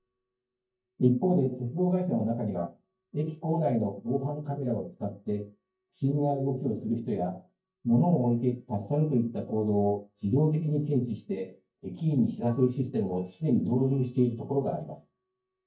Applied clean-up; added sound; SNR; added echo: neural mask model DeepFilterNet 3.